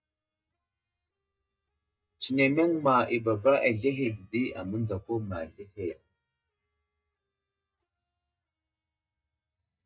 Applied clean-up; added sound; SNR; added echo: neural mask model DeepFilterNet 3.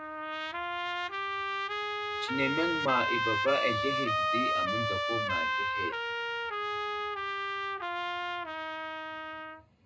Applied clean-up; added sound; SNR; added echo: none; Trumpet; -5 dB; reverberation time 0.2 s.